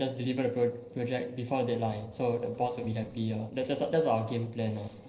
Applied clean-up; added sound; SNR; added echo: neural separator model SepFormer DNS4.